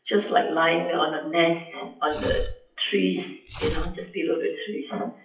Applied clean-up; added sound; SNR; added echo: classical method WPE with log-MMSE.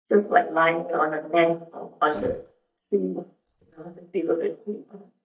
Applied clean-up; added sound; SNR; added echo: neural mask model DeepFilterNet 3.